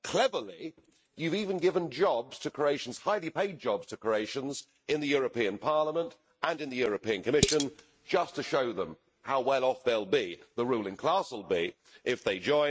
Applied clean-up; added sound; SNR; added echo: neural mask model RNNoise.